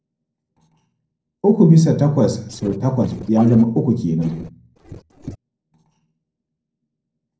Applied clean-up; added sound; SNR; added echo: neural separator model SepFormer DNS4.